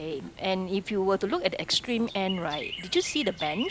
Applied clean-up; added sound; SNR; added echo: none; Chirp, tweet; 12 dB; none.